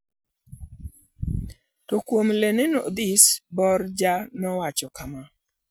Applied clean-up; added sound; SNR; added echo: none; none; none; none.